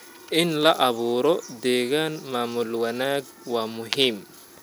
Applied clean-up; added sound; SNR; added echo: none; none; none; none.